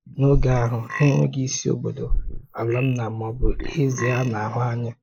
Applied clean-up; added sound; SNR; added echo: neural mask model Resemble Enhance denoiser.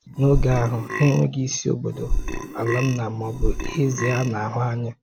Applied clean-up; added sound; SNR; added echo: none; Burping, eructation; 3 dB; none.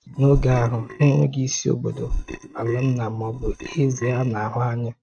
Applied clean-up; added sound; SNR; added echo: neural mask model RNNoise.